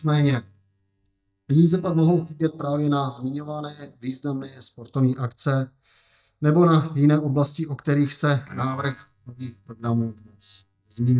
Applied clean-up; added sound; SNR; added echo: neural mask model DeepFilterNet 3.